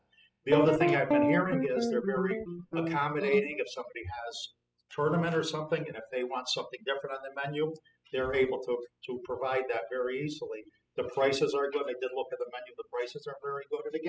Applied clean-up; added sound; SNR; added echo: classical method spectral subtraction.